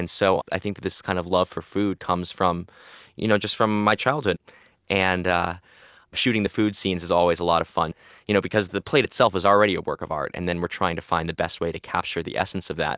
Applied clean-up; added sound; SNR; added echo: none; none; none; none.